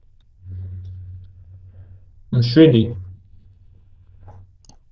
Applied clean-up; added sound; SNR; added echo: neural diffusion model UNIVERSE++.